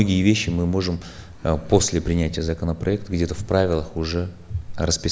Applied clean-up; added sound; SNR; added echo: none; Cricket / Frog; 16 dB; none.